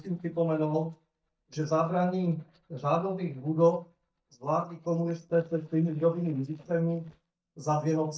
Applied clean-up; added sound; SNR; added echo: neural mask model DeepFilterNet 3.